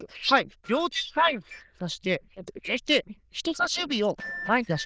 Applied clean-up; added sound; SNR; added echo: neural diffusion model UNIVERSE++.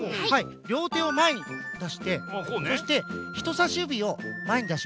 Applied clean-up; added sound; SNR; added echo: none; Organ; 17 dB; none.